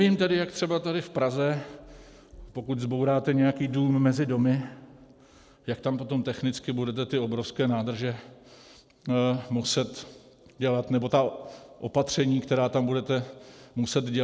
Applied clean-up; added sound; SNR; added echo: none; none; none; none.